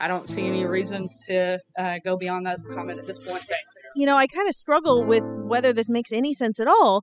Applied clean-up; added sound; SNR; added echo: classical method spectral subtraction.